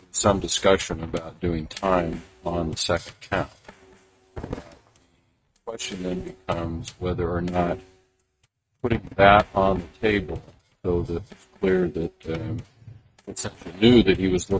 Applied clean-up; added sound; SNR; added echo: neural mask model RNNoise.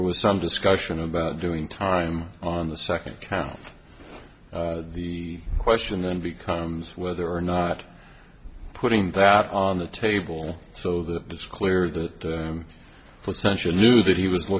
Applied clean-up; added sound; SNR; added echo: none; none; none; none.